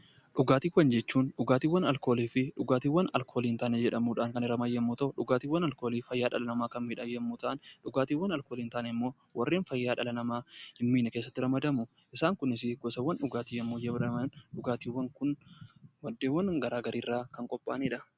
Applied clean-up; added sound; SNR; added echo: none; none; none; none.